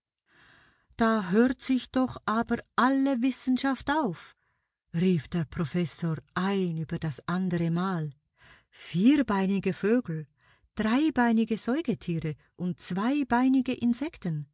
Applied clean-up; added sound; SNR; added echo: none; none; none; none.